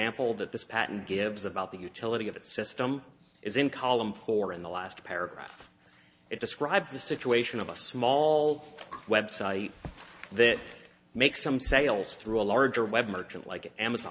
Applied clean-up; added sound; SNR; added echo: none; none; none; none.